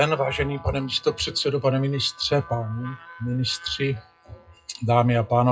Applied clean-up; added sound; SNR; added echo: classical method WPE with log-MMSE.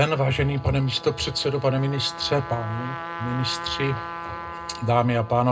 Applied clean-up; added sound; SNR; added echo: none; Trumpet; 11 dB; reverberation time 0.2 s.